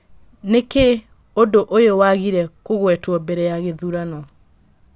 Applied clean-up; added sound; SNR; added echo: none; none; none; none.